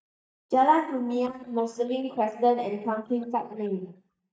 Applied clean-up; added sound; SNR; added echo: neural mask model DeepFilterNet 3.